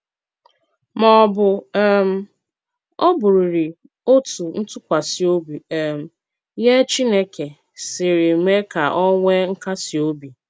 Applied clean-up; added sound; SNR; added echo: none; none; none; none.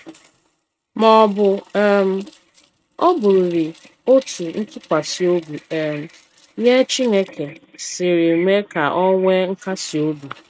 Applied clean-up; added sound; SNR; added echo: neural mask model RNNoise.